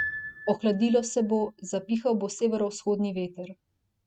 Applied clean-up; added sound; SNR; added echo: neural mask model RNNoise.